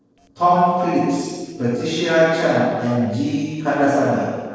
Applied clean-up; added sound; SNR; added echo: neural separator model SepFormer DNS4.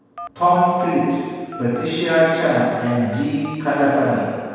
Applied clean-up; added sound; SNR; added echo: none; Telephone; 19 dB; reverberation time 1.9 s.